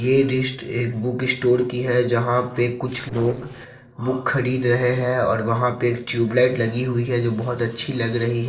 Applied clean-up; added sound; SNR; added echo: neural separator model SepFormer DNS4.